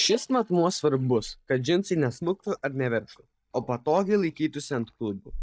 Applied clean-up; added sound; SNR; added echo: neural mask model DeepFilterNet 3.